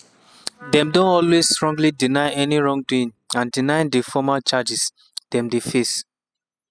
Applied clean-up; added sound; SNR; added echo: classical method spectral subtraction.